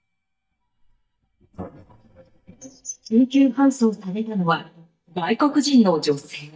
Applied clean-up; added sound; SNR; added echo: neural mask model DeepFilterNet 3.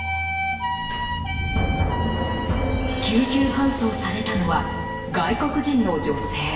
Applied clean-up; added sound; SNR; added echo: none; Sliding door; 18 dB; reverberation time 1.2 s.